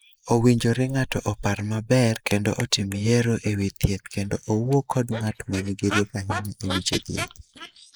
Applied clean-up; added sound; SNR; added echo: neural mask model Resemble Enhance denoiser.